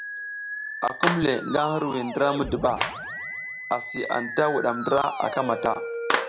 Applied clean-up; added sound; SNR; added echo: none; Musical instrument + Clapping; 5 dB; none.